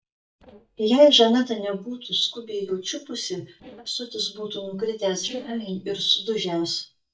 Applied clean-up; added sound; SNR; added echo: neural mask model DeepFilterNet 3.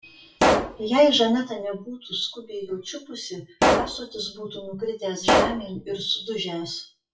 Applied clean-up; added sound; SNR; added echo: classical method WPE with log-MMSE.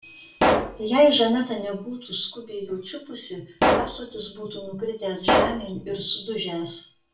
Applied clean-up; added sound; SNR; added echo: none; Explosion; -1 dB; reverberation time 0.4 s.